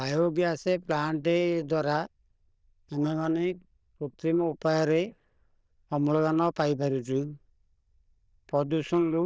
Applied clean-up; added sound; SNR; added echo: neural diffusion model UNIVERSE++.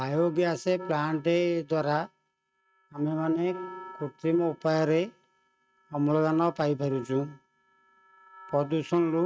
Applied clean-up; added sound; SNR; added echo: neural mask model RNNoise.